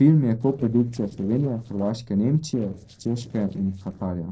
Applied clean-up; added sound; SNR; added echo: neural separator model SepFormer DNS4.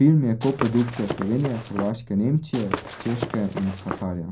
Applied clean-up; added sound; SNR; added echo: none; Walk, footsteps / Run; 9 dB; reverberation time 0.2 s.